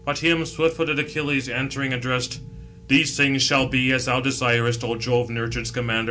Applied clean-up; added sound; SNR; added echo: none; none; none; none.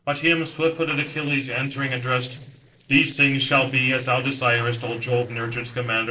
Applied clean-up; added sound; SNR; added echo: neural separator model SepFormer DNS4.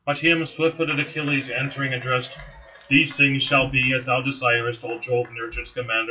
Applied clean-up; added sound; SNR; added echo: classical method WPE with log-MMSE.